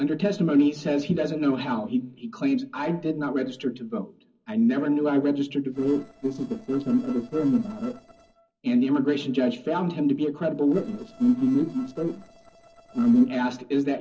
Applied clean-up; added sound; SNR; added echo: neural separator model SepFormer DNS4.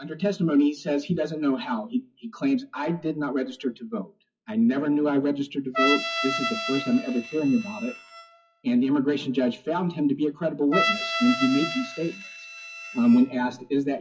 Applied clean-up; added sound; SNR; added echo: classical method WPE with log-MMSE.